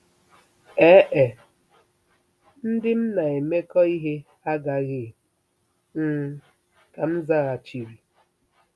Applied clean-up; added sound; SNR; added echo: none; none; none; none.